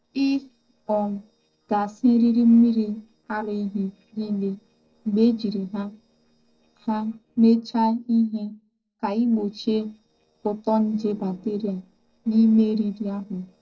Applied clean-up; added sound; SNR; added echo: neural separator model SepFormer DNS4.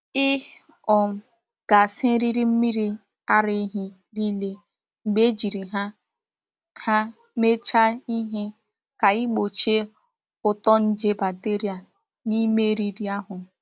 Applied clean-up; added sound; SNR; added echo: none; none; none; none.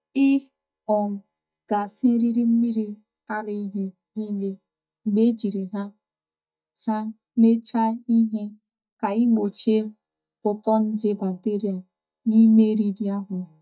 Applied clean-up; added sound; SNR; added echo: neural mask model DeepFilterNet 3.